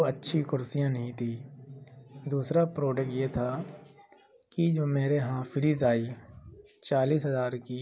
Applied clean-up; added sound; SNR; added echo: none; none; none; none.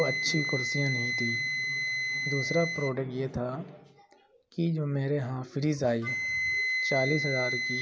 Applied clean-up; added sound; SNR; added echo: none; Wind instrument, woodwind instrument; 1 dB; none.